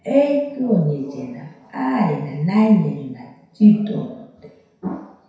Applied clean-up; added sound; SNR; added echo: none; none; none; reverberation time 0.7 s.